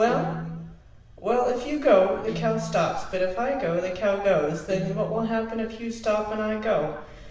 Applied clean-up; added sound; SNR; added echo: none; Guitar; 12 dB; reverberation time 1.0 s.